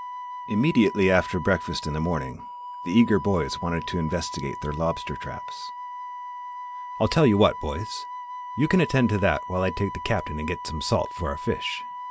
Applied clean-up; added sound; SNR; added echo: none; Wind instrument, woodwind instrument; 10 dB; none.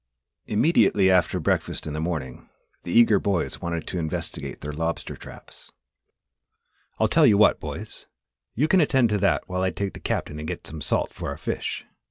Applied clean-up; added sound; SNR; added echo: none; none; none; none.